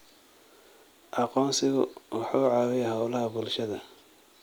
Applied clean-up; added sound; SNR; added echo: none; none; none; none.